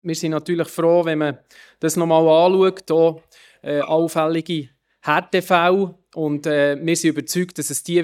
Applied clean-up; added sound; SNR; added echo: neural mask model DeepFilterNet 3.